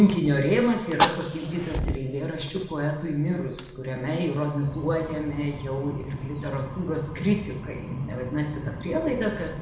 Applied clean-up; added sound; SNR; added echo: none; Fire; 7 dB; reverberation time 1.0 s.